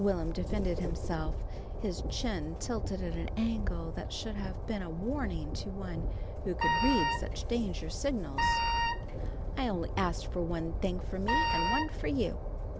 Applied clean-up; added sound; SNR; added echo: none; Train + Wind instrument, woodwind instrument; -2 dB; none.